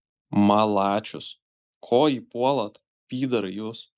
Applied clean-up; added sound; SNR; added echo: neural mask model Resemble Enhance denoiser.